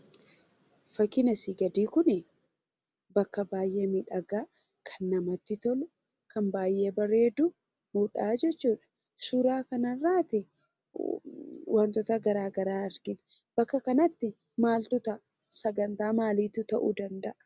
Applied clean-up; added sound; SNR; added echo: none; none; none; none.